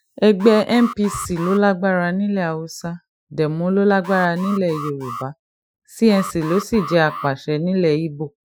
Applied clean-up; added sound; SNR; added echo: classical method Wiener filter.